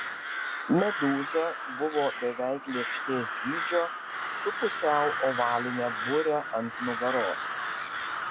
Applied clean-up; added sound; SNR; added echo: none; Crow; 4 dB; none.